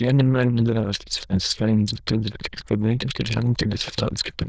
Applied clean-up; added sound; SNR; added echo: neural diffusion model UNIVERSE++.